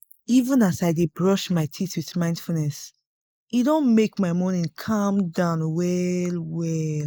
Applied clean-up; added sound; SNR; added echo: neural mask model Resemble Enhance denoiser.